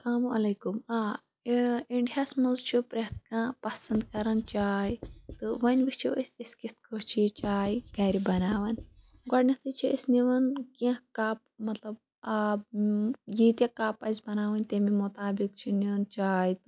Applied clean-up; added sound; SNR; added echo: classical method log-MMSE.